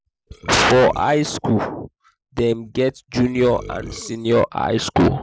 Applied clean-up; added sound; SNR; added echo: none; Burping, eructation; 17 dB; none.